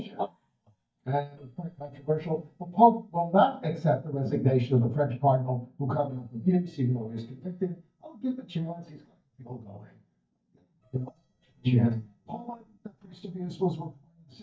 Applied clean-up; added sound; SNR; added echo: neural mask model DeepFilterNet 3.